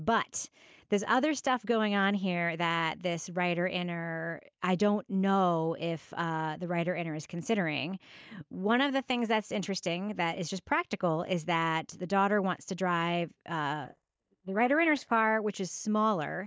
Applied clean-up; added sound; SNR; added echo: neural mask model DeepFilterNet 3.